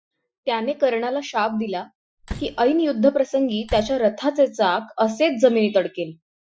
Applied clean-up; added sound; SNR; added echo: classical method Wiener filter.